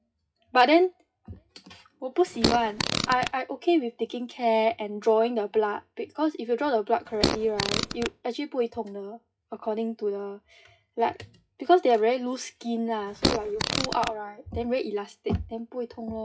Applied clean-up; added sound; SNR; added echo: classical method WPE with log-MMSE.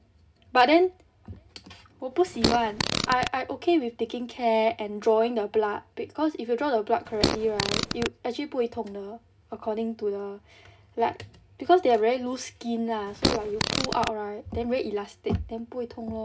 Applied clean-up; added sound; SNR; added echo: none; Fart; 1 dB; reverberation time 0.3 s.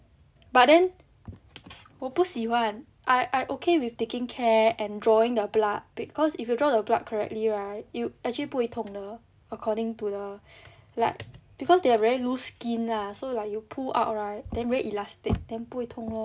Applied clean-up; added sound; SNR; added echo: none; none; none; none.